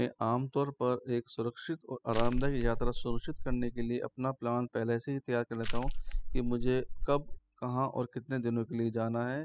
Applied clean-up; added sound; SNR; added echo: classical method spectral subtraction.